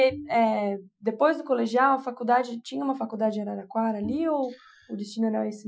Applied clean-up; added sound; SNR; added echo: classical method Wiener filter.